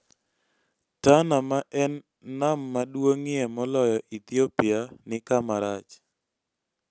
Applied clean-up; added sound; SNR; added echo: none; none; none; none.